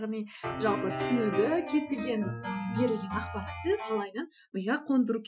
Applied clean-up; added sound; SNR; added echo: classical method Wiener filter.